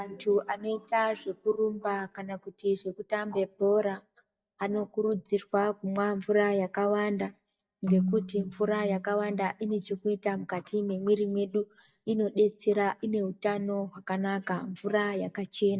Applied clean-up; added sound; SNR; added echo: neural mask model DeepFilterNet 3.